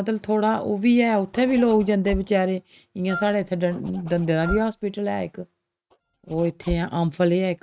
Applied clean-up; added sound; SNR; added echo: neural mask model RNNoise.